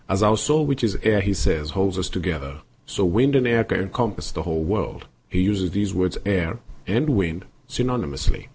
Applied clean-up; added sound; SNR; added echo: none; none; none; none.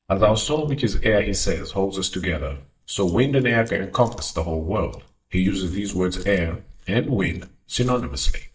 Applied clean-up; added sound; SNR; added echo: neural mask model DeepFilterNet 3.